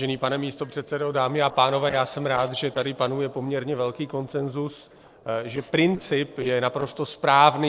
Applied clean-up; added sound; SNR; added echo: neural separator model SepFormer DNS4.